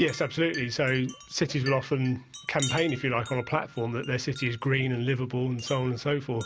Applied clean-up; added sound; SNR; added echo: none; Wind chime; 15 dB; none.